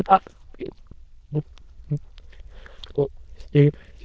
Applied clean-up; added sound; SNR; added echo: neural diffusion model UNIVERSE++.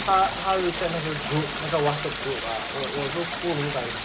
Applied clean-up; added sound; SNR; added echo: none; Stream; 2 dB; none.